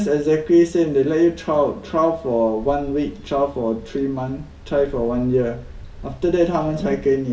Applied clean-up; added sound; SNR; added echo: none; Stream; 19 dB; reverberation time 2.1 s.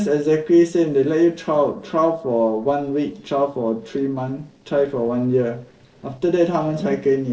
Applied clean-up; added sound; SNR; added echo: neural separator model SepFormer DNS4.